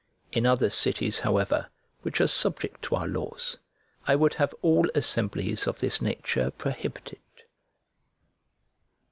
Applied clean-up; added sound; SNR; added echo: none; none; none; none.